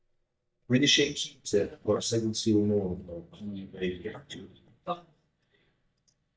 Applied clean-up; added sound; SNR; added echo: neural mask model DeepFilterNet 3.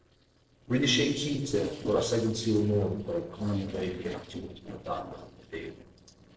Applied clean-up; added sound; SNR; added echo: neural separator model SepFormer DNS4.